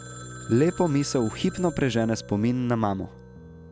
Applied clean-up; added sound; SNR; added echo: none; Piano + Telephone; 15 dB; none.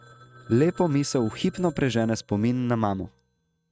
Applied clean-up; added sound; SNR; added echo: neural mask model RNNoise.